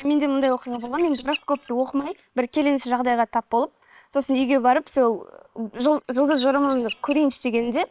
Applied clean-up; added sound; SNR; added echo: neural separator model SepFormer WHAM!.